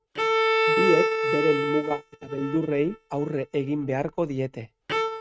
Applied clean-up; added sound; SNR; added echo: neural mask model RNNoise.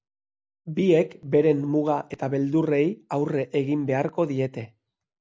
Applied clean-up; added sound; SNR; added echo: none; none; none; none.